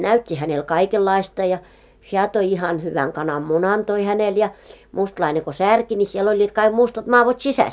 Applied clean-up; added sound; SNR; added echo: none; none; none; none.